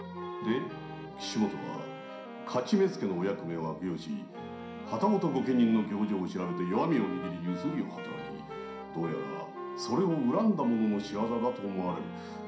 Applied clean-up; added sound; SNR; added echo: none; Wind instrument, woodwind instrument; 12 dB; reverberation time 0.5 s.